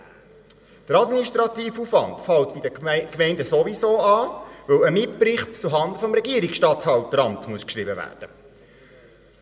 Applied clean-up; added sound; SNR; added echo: none; none; none; reverberation time 0.6 s.